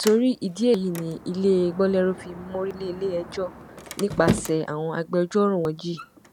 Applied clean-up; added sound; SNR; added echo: none; Sliding door; 11 dB; none.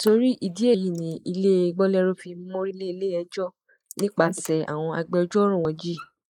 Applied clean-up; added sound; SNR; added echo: neural mask model Resemble Enhance denoiser.